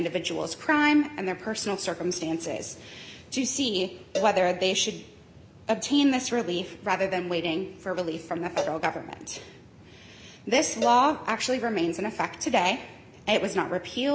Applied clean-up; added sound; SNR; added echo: none; Cowbell; 12 dB; none.